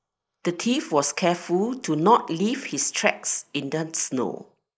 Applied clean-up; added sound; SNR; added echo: neural mask model Resemble Enhance denoiser.